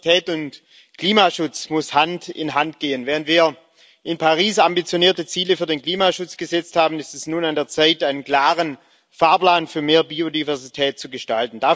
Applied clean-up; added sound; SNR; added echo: none; none; none; none.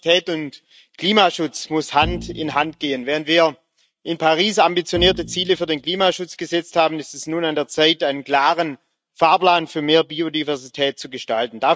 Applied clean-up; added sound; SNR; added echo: neural mask model RNNoise.